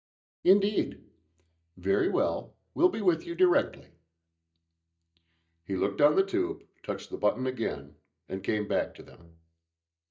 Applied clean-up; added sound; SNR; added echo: neural mask model DeepFilterNet 3.